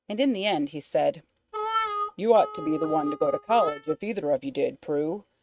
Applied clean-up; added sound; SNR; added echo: neural mask model RNNoise.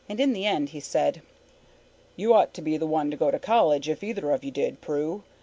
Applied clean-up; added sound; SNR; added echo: none; none; none; none.